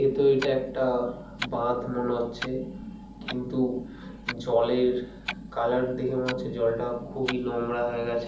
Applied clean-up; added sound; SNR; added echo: none; Clock; 14 dB; reverberation time 0.7 s.